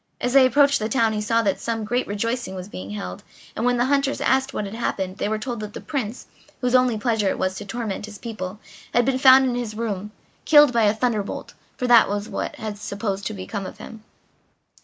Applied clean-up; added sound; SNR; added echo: none; none; none; none.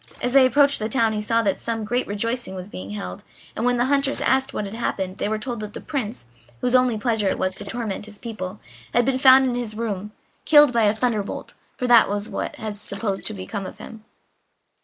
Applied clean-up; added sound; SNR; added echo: neural mask model Resemble Enhance denoiser.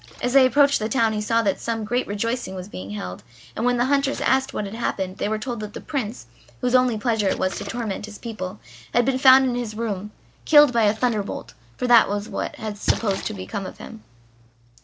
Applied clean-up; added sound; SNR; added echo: none; Splash, splatter; 16 dB; none.